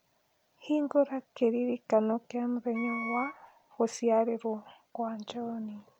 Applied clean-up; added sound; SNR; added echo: none; Wind instrument, woodwind instrument; 9 dB; none.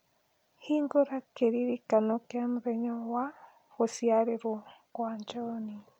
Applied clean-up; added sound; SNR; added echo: none; none; none; none.